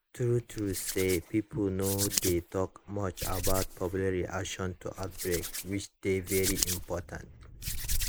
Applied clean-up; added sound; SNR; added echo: neural mask model Resemble Enhance denoiser.